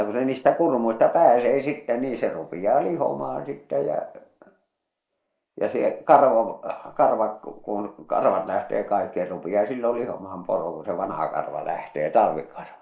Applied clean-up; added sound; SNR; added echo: neural mask model Resemble Enhance denoiser.